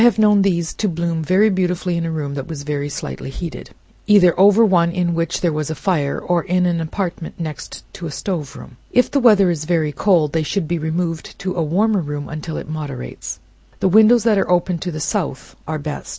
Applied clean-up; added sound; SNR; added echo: none; none; none; none.